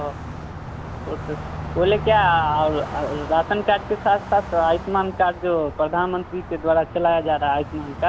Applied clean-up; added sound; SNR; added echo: none; Car passing by; 11 dB; none.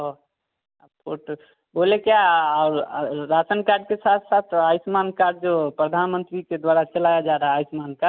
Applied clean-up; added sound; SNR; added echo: none; none; none; none.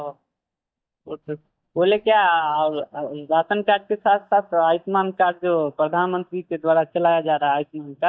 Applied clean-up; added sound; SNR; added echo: neural mask model DeepFilterNet 3.